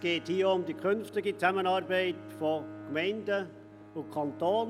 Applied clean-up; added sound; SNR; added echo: none; Bowed string instrument; 16 dB; none.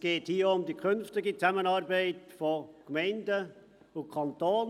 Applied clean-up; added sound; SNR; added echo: none; none; none; none.